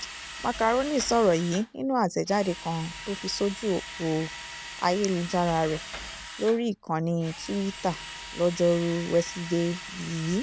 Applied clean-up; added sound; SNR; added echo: none; Drill; 13 dB; none.